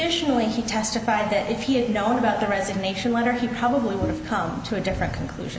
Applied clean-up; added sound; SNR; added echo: none; Bowed string instrument; 9 dB; none.